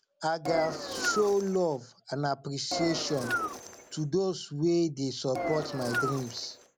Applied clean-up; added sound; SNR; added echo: none; Engine; 4 dB; none.